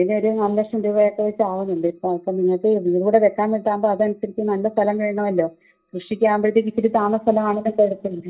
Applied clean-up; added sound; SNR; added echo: neural mask model DeepFilterNet 3.